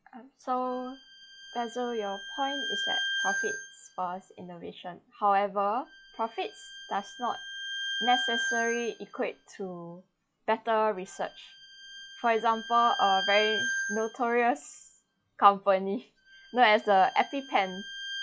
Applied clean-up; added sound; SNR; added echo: classical method log-MMSE.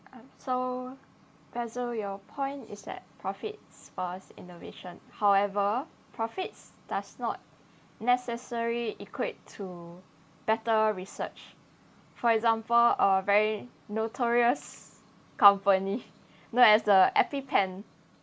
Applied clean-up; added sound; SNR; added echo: none; none; none; none.